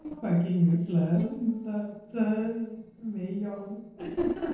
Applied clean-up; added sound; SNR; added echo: neural separator model SepFormer DNS4.